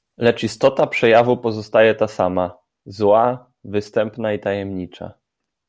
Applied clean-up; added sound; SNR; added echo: none; none; none; none.